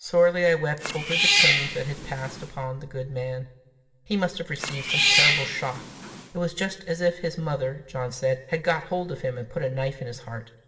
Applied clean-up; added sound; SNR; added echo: none; Cat; -2 dB; reverberation time 0.9 s.